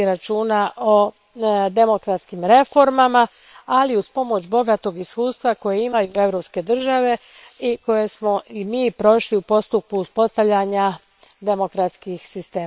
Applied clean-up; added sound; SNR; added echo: neural separator model SepFormer WHAM!.